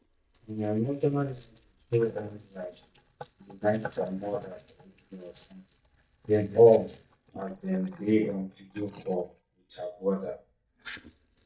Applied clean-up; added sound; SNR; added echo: neural mask model DeepFilterNet 3.